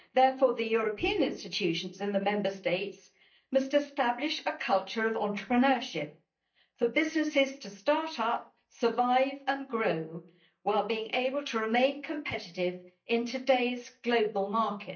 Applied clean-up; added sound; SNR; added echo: neural mask model DeepFilterNet 3.